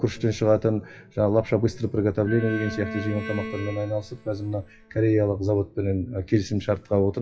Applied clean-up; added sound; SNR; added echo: classical method WPE with log-MMSE.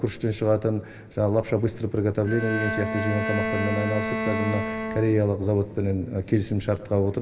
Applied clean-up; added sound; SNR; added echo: none; Bowed string instrument; 5 dB; reverberation time 2.0 s.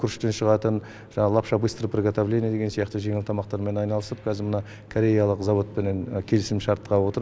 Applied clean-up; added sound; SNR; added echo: none; none; none; none.